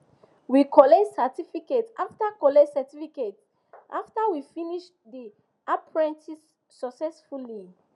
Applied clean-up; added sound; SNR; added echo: none; none; none; none.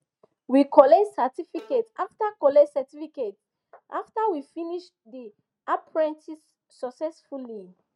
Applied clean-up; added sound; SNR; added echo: neural mask model RNNoise.